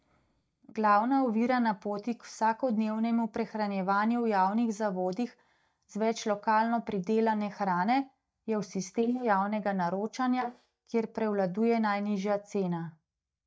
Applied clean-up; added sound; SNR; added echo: neural mask model DeepFilterNet 3.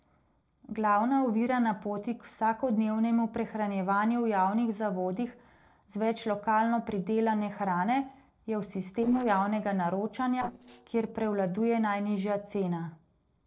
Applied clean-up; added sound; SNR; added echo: neural separator model SepFormer DNS4.